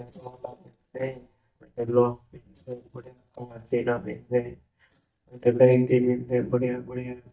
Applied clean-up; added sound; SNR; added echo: neural mask model DeepFilterNet 3.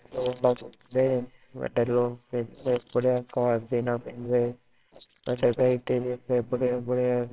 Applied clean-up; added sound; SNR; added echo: neural separator model SepFormer WHAMR!.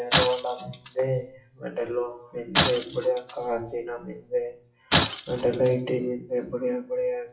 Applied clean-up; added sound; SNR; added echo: classical method WPE with log-MMSE.